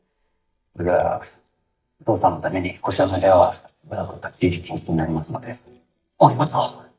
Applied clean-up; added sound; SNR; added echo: neural mask model DeepFilterNet 3.